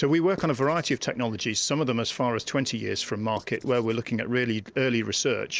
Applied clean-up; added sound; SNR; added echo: neural separator model SepFormer DNS4.